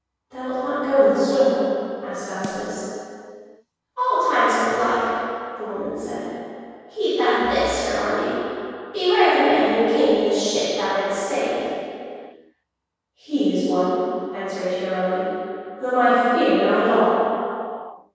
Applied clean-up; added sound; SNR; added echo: none; Snare drum; 18 dB; reverberation time 2.2 s.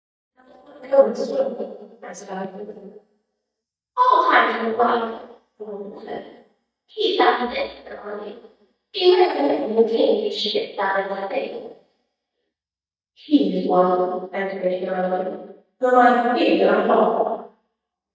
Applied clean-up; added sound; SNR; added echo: neural mask model DeepFilterNet 3.